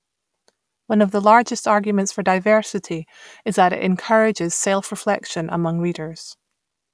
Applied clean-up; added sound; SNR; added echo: none; none; none; none.